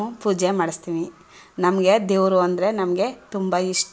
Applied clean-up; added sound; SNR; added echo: none; none; none; none.